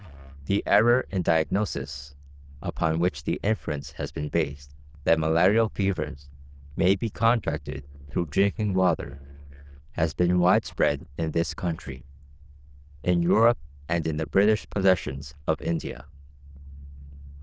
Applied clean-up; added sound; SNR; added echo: neural diffusion model UNIVERSE++.